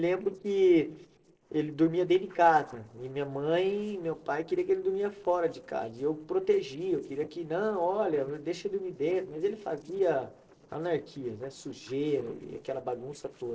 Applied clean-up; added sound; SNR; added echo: neural separator model SepFormer DNS4.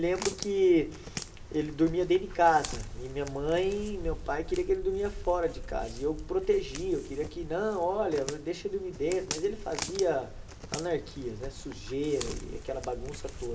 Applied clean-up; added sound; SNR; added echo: none; Walk, footsteps; 10 dB; reverberation time 0.7 s.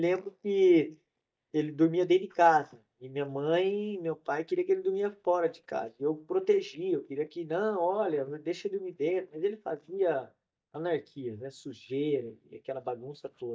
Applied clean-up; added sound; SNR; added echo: neural mask model DeepFilterNet 3.